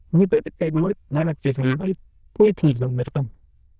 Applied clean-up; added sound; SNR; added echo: neural diffusion model UNIVERSE++.